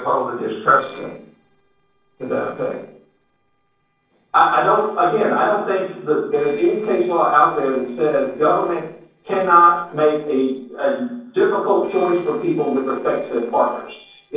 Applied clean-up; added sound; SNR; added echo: neural separator model SepFormer DNS4.